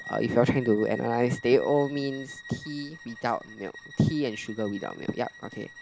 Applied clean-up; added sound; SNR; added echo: none; Bowed string instrument; 16 dB; none.